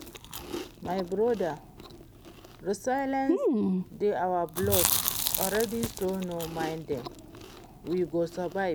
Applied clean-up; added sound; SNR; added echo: none; Chewing, mastication; 2 dB; none.